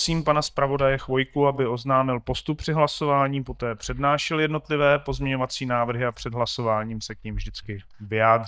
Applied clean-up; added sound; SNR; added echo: neural mask model DeepFilterNet 3.